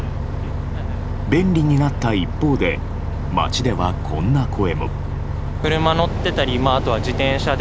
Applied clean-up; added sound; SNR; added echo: none; Bus; 3 dB; none.